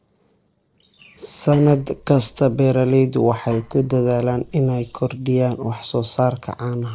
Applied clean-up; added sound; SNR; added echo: neural separator model SepFormer DNS4.